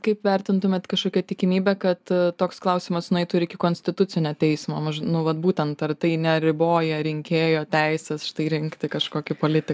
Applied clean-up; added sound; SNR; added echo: none; none; none; none.